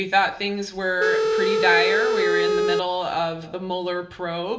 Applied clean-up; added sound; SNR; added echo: none; Telephone; -3 dB; reverberation time 0.9 s.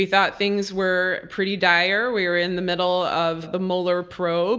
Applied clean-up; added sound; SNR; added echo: none; none; none; none.